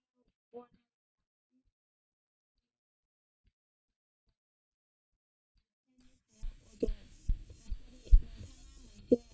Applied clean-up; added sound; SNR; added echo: neural mask model DeepFilterNet 3.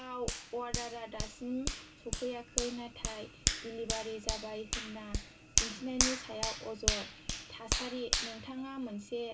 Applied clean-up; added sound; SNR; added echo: none; Hands; -4 dB; reverberation time 0.2 s.